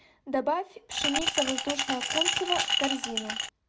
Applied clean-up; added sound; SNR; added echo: none; Glass; -3 dB; none.